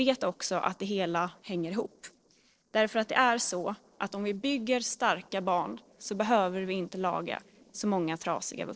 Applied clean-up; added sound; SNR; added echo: neural separator model SepFormer DNS4.